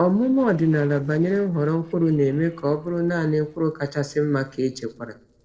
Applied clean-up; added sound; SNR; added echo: neural separator model SepFormer DNS4.